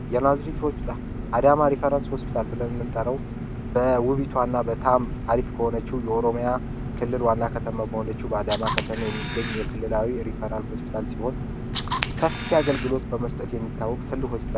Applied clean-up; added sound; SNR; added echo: none; Camera + Engine; 4 dB; none.